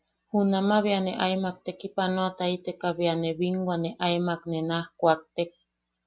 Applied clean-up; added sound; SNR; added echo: none; none; none; none.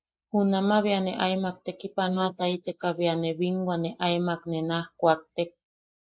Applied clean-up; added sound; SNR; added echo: neural mask model Resemble Enhance denoiser.